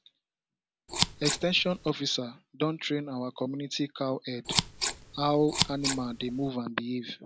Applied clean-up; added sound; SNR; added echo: none; Scissors; 1 dB; none.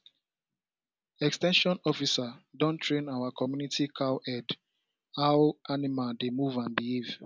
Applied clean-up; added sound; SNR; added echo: none; none; none; none.